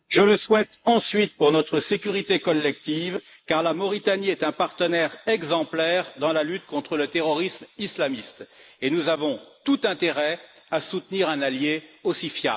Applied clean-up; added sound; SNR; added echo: neural mask model Resemble Enhance denoiser.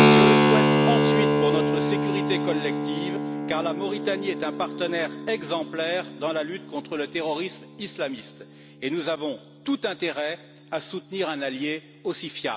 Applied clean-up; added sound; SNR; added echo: none; Keyboard (musical); -4 dB; none.